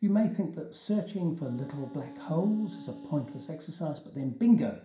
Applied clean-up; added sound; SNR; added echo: none; Wind instrument, woodwind instrument; 17 dB; reverberation time 0.5 s.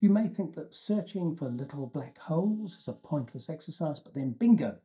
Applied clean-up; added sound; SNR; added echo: neural mask model DeepFilterNet 3.